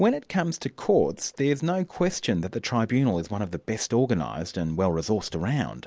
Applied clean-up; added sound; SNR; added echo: none; none; none; none.